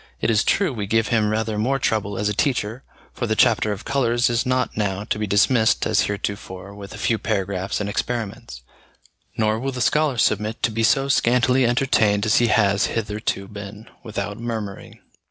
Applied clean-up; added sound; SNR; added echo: none; none; none; none.